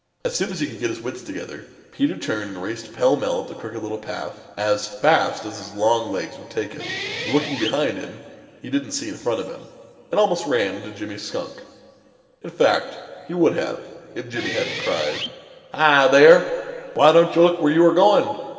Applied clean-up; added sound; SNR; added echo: none; Guitar; 10 dB; reverberation time 2.0 s.